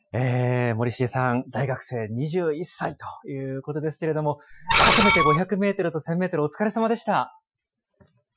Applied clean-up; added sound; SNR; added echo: classical method Wiener filter.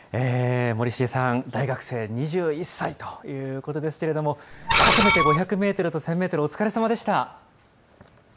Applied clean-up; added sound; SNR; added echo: none; Screech; -4 dB; none.